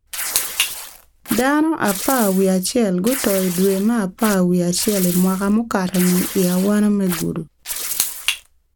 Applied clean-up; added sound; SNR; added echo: none; Tearing; 10 dB; none.